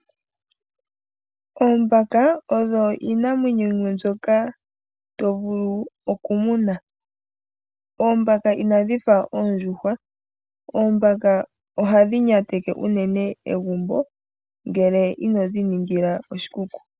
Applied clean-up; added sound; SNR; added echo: none; none; none; none.